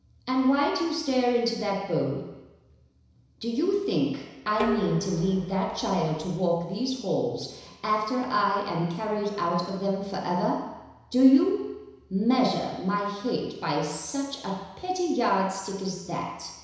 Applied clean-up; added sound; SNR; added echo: none; Dishes, pots, and pans; 10 dB; reverberation time 1.0 s.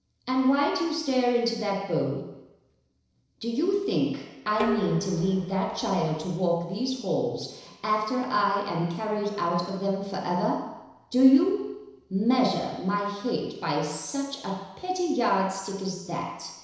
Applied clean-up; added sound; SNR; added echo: neural separator model SepFormer DNS4.